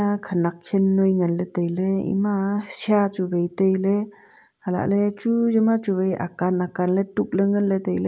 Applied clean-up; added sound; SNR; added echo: none; none; none; none.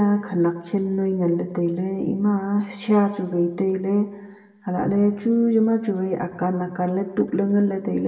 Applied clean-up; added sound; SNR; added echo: none; none; none; reverberation time 1.0 s.